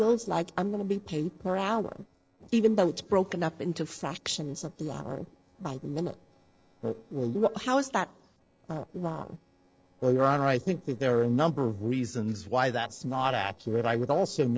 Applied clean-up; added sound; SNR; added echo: neural separator model SepFormer DNS4.